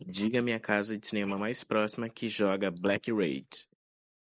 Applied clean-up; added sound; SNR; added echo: neural mask model Resemble Enhance denoiser.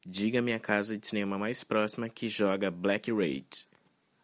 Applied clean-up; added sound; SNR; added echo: none; none; none; none.